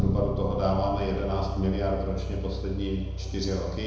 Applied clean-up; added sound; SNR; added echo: none; Bass guitar; 1 dB; reverberation time 1.0 s.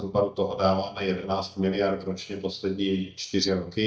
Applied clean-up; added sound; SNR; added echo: neural mask model DeepFilterNet 3.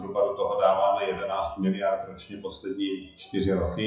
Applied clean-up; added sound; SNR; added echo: classical method WPE with log-MMSE.